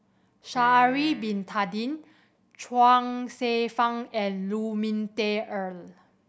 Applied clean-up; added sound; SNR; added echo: none; Piano; 16 dB; none.